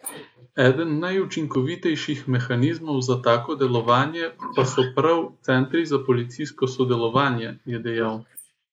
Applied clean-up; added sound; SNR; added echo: neural mask model Resemble Enhance denoiser.